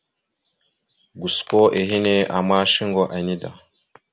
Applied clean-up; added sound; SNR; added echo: none; Crushing; 17 dB; none.